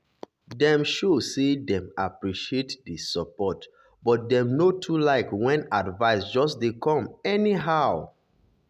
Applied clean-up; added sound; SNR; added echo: none; none; none; none.